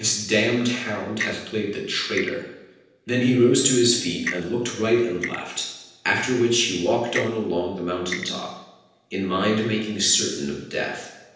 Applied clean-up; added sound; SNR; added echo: neural separator model SepFormer DNS4.